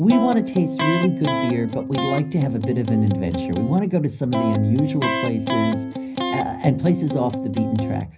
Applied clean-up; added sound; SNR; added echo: none; Electric guitar; 4 dB; reverberation time 0.5 s.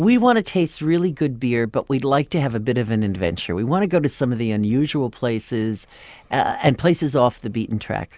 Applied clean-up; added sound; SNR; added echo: none; none; none; none.